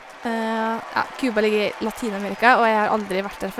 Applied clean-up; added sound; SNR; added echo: none; Applause / Crowd / Cheering; 15 dB; none.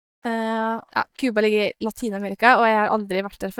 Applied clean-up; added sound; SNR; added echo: neural mask model DeepFilterNet 3.